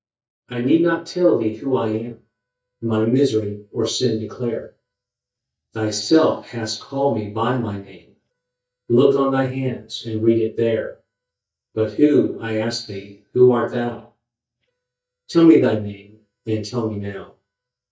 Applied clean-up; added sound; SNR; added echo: neural mask model DeepFilterNet 3.